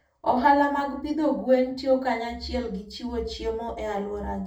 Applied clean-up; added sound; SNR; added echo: none; none; none; reverberation time 0.3 s.